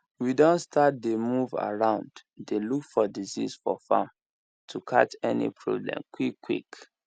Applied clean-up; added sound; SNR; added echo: none; none; none; none.